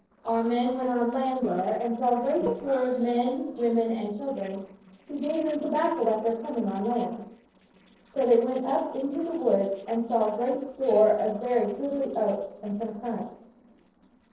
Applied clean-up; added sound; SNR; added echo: neural separator model SepFormer DNS4.